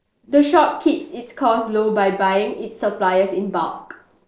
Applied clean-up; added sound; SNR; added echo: neural separator model SepFormer DNS4.